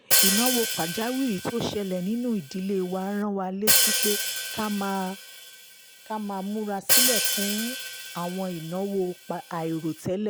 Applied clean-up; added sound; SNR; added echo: none; Hi-hat; -2 dB; none.